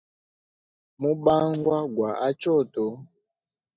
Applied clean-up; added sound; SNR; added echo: neural mask model DeepFilterNet 3.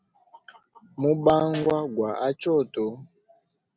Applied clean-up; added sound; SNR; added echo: none; Snare drum; 20 dB; none.